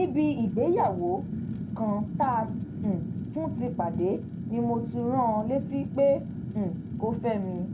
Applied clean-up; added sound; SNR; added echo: none; Fire; 5 dB; reverberation time 0.2 s.